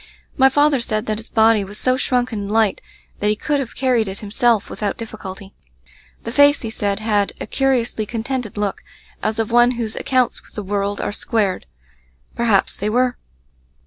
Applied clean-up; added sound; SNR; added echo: none; none; none; none.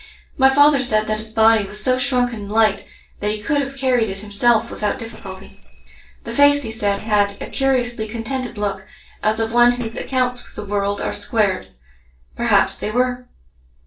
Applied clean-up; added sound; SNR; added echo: neural separator model SepFormer DNS4.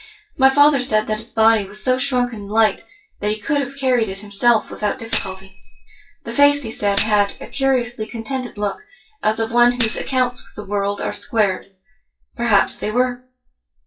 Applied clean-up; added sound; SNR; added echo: classical method WPE with log-MMSE.